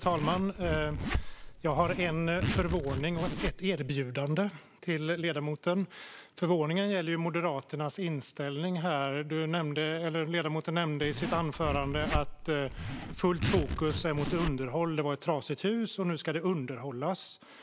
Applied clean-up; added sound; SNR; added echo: none; Zipper (clothing); 4 dB; none.